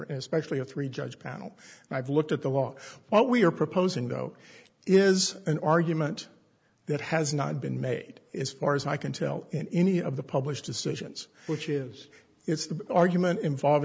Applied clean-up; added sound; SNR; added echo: none; none; none; none.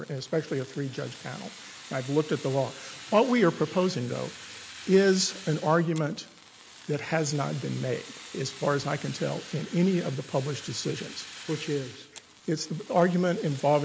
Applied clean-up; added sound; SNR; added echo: none; Fire; 17 dB; none.